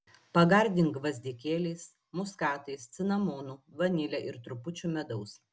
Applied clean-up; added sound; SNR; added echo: none; none; none; none.